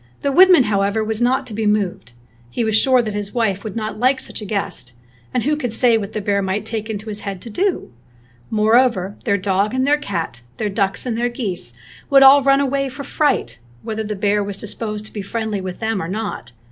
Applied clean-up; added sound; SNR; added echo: none; none; none; none.